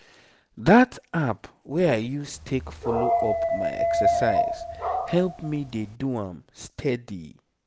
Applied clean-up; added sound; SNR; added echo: none; Dog; -1 dB; none.